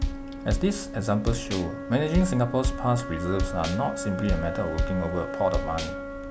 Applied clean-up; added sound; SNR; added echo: none; Wind instrument, woodwind instrument + Bass drum; 3 dB; none.